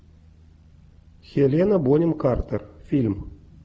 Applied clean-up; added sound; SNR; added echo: none; none; none; none.